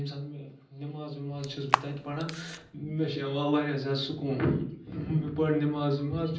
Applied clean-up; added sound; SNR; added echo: none; Camera; 3 dB; reverberation time 0.6 s.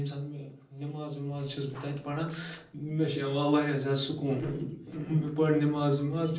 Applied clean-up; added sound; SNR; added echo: neural separator model SepFormer DNS4.